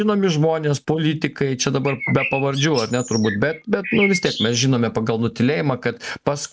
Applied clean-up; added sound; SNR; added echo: none; Bird; 8 dB; none.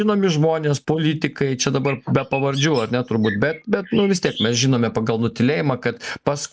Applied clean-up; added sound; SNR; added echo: neural mask model Resemble Enhance denoiser.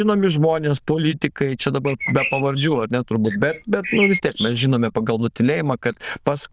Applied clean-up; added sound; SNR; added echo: neural diffusion model UNIVERSE++.